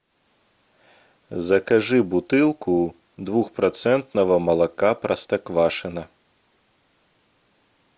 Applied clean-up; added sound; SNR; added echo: none; none; none; none.